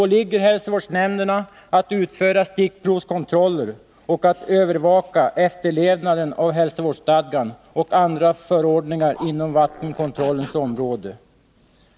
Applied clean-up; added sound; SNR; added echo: none; Zipper (clothing); 20 dB; none.